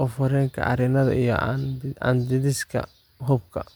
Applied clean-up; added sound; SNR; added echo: none; none; none; none.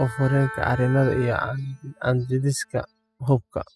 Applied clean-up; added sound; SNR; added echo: classical method spectral subtraction.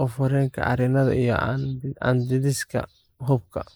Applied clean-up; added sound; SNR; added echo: neural mask model Resemble Enhance denoiser.